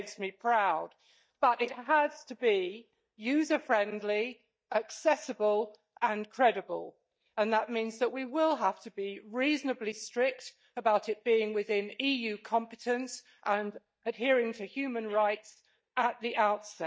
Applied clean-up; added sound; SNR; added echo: neural mask model DeepFilterNet 3.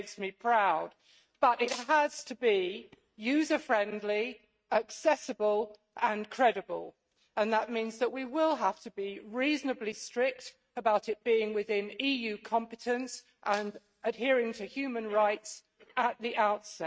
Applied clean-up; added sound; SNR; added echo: neural mask model RNNoise.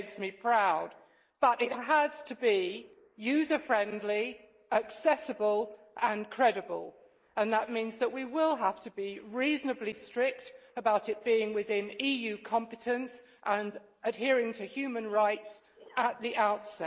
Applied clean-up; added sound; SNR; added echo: neural mask model Resemble Enhance denoiser.